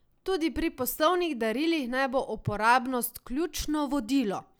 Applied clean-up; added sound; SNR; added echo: none; none; none; none.